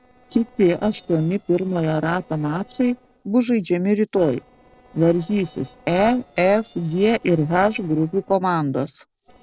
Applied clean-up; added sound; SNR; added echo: neural separator model SepFormer DNS4.